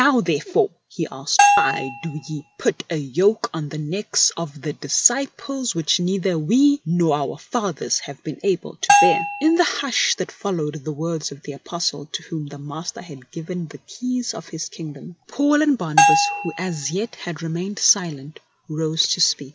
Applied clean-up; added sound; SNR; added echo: none; Bell; -2 dB; none.